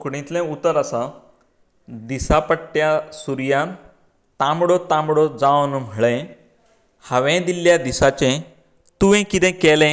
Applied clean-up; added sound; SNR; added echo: none; none; none; none.